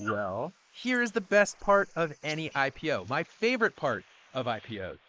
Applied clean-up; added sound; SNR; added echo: neural mask model Resemble Enhance denoiser.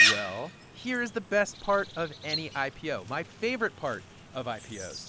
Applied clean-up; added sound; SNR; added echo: none; Livestock, farm animals, working animals; 0 dB; none.